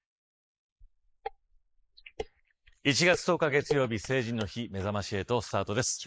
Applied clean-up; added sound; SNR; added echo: neural mask model Resemble Enhance denoiser.